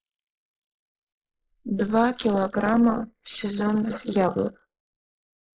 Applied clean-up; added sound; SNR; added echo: neural mask model Resemble Enhance denoiser.